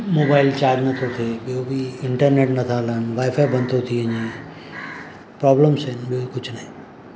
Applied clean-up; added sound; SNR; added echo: none; none; none; none.